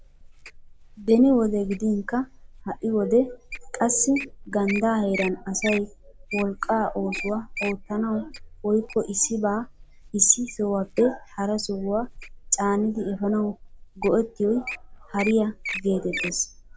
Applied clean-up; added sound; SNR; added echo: none; Wild animals; 13 dB; none.